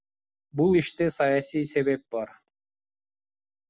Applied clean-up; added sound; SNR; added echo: none; none; none; none.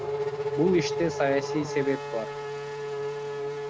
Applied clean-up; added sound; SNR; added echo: none; Race car, auto racing / Accelerating, revving, vroom; 2 dB; none.